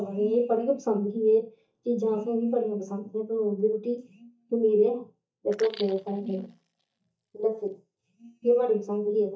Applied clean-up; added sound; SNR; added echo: neural mask model DeepFilterNet 3.